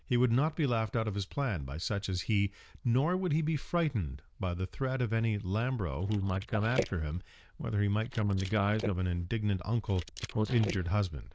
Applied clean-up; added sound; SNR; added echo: neural diffusion model UNIVERSE++.